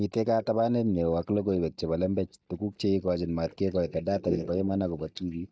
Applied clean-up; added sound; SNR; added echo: neural mask model DeepFilterNet 3.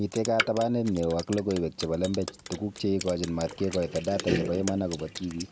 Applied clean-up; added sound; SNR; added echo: none; Drip; 8 dB; none.